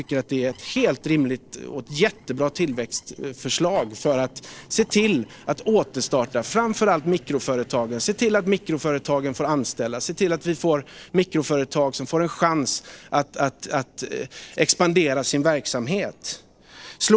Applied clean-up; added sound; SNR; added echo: neural separator model SepFormer DNS4.